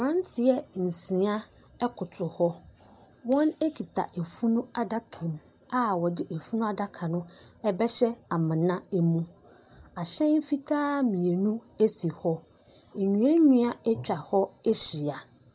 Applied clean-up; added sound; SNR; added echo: none; none; none; none.